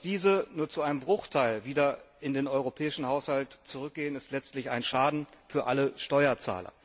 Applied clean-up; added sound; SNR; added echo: none; none; none; none.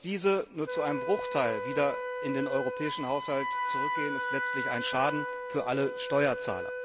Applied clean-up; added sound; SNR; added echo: none; Wind instrument, woodwind instrument; 3 dB; none.